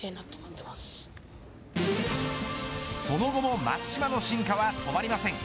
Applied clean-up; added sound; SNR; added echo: none; none; none; none.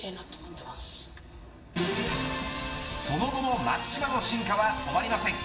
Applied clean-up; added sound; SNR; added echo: none; none; none; reverberation time 0.6 s.